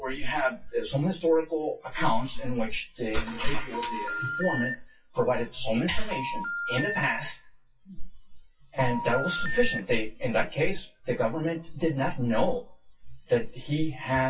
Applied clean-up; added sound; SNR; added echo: classical method WPE with log-MMSE.